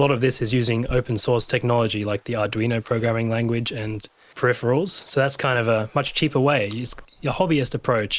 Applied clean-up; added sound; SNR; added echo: neural mask model Resemble Enhance denoiser.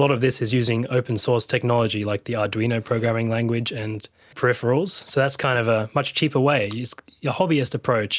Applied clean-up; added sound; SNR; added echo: none; none; none; none.